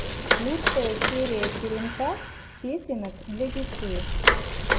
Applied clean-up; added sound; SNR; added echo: none; Bicycle; -4 dB; none.